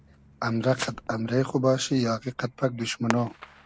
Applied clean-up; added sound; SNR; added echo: none; Fireworks; 14 dB; none.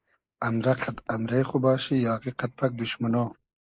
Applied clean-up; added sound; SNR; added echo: neural mask model Resemble Enhance denoiser.